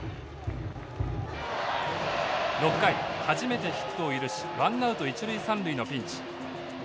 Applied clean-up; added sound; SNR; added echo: none; none; none; none.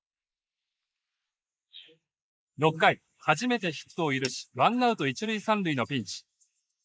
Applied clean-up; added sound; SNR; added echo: neural mask model Resemble Enhance denoiser.